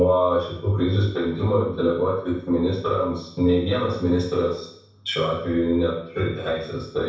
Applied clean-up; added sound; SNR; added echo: none; none; none; reverberation time 0.7 s.